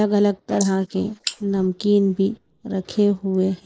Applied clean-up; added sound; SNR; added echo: neural mask model Resemble Enhance denoiser.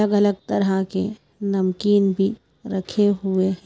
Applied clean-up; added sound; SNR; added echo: none; none; none; none.